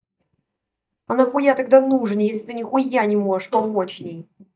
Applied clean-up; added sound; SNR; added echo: neural mask model DeepFilterNet 3.